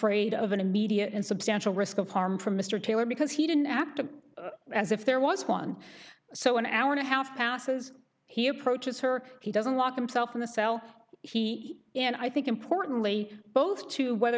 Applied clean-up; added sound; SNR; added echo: none; none; none; none.